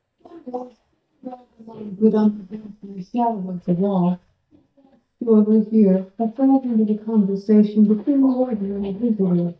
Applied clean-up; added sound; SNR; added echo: neural mask model DeepFilterNet 3.